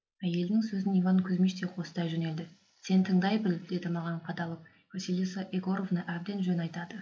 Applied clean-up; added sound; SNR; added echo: neural mask model Resemble Enhance denoiser.